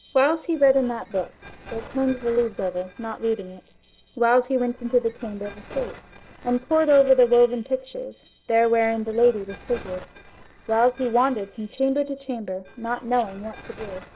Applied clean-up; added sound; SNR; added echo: neural separator model SepFormer DNS4.